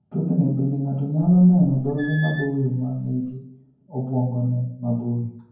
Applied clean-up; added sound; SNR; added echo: none; Squeak / Screech; 16 dB; reverberation time 0.9 s.